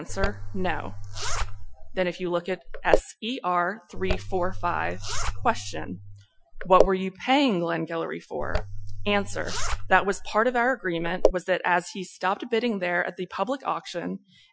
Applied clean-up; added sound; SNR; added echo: classical method Wiener filter.